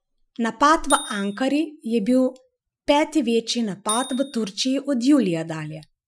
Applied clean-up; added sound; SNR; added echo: classical method Wiener filter.